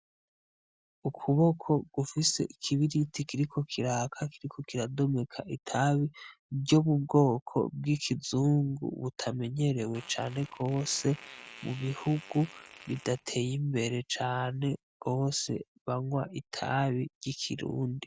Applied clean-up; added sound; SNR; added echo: none; Fart; 20 dB; none.